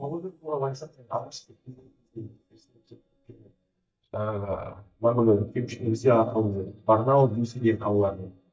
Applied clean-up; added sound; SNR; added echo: neural mask model DeepFilterNet 3.